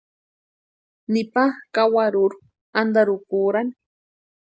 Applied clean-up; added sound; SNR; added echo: none; none; none; none.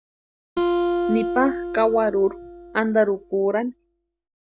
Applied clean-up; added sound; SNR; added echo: none; Acoustic guitar; 4 dB; none.